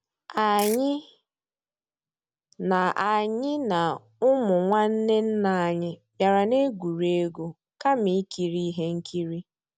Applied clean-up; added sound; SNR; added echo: none; Ratchet, pawl / Percussion; 12 dB; none.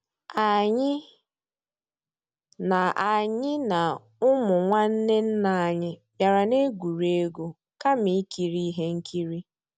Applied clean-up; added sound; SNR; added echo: none; none; none; none.